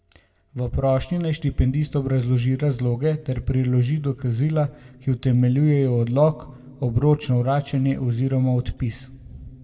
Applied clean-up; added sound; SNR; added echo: none; none; none; reverberation time 2.5 s.